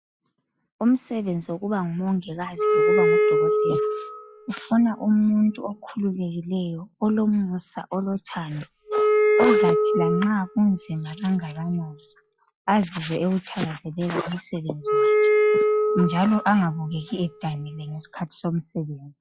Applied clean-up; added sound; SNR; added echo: classical method log-MMSE.